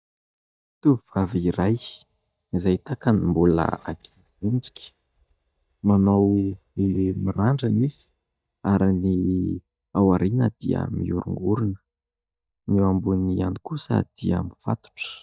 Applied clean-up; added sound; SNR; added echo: neural mask model DeepFilterNet 3.